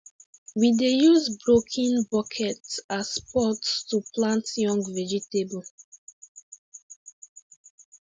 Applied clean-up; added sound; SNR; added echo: none; none; none; none.